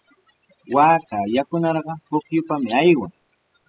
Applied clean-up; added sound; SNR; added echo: classical method spectral subtraction.